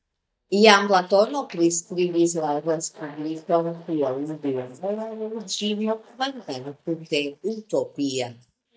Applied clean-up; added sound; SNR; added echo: neural mask model DeepFilterNet 3.